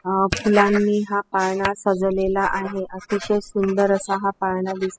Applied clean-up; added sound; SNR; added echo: classical method spectral subtraction.